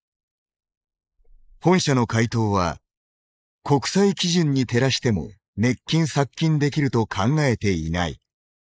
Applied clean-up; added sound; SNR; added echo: neural mask model Resemble Enhance denoiser.